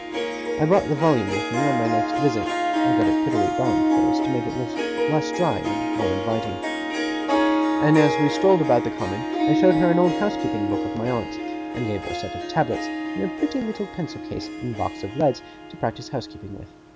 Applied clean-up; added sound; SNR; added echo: none; Harp; 0 dB; none.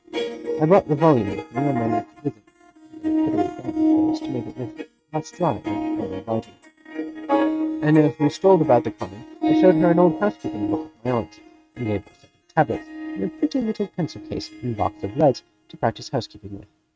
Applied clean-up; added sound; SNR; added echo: neural mask model RNNoise.